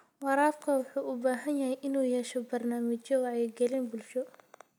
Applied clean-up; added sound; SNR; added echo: none; none; none; none.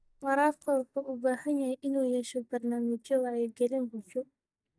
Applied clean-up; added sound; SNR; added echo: neural mask model DeepFilterNet 3.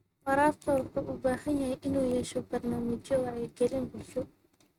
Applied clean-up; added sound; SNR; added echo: neural mask model RNNoise.